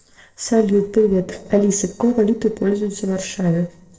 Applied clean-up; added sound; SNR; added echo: neural separator model SepFormer DNS4.